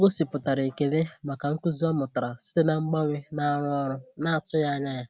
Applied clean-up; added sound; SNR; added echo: none; none; none; none.